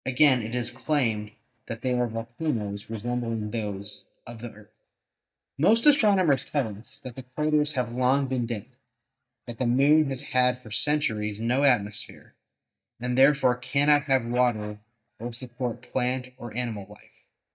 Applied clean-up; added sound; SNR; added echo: neural mask model DeepFilterNet 3.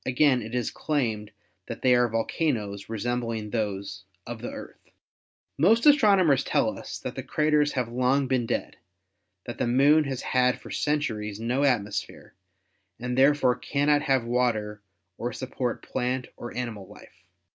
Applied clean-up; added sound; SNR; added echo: none; none; none; none.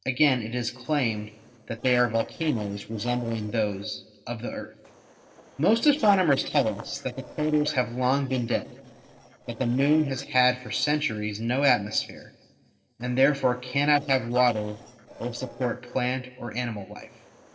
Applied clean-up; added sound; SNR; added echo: neural separator model SepFormer DNS4.